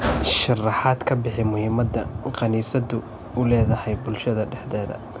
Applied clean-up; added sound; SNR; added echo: none; none; none; none.